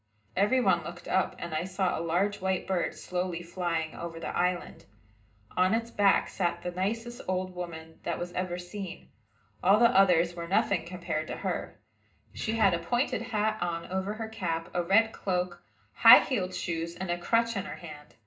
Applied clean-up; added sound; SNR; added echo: none; none; none; reverberation time 0.2 s.